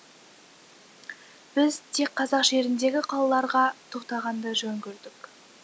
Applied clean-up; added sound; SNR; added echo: none; none; none; none.